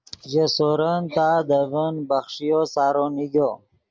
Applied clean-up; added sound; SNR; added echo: none; none; none; none.